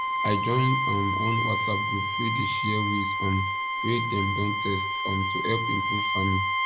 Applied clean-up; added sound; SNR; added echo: none; Bowed string instrument; -2 dB; none.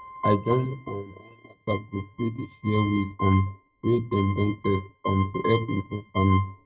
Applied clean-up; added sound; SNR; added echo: neural mask model RNNoise.